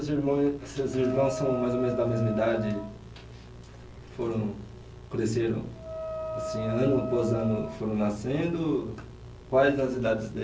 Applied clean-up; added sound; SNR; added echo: none; Wind instrument, woodwind instrument; 9 dB; none.